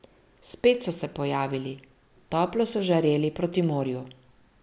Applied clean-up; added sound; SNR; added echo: none; none; none; none.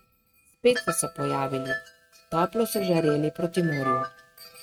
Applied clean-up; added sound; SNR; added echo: neural mask model RNNoise.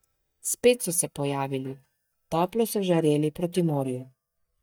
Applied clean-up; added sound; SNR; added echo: neural mask model DeepFilterNet 3.